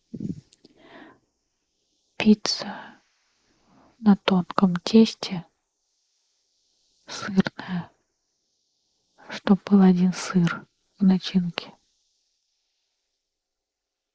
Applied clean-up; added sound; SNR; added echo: neural mask model Resemble Enhance denoiser.